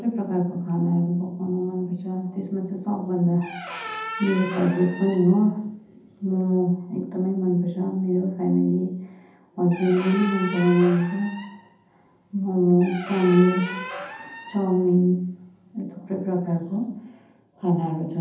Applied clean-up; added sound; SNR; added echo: none; Squeak; 13 dB; reverberation time 0.8 s.